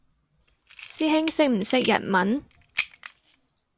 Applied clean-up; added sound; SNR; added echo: none; Camera; 12 dB; none.